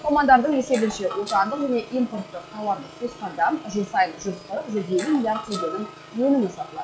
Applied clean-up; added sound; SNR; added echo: classical method log-MMSE.